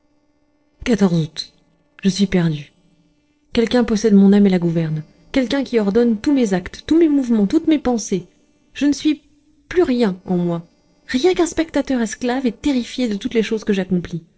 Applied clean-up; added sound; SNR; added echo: neural separator model SepFormer DNS4.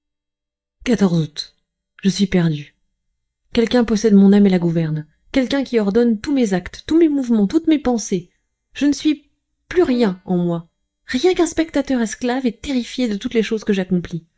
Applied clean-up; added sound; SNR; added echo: neural mask model DeepFilterNet 3.